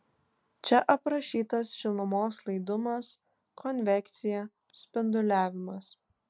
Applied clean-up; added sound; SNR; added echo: none; none; none; none.